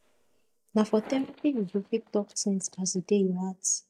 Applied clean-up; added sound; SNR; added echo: neural mask model DeepFilterNet 3.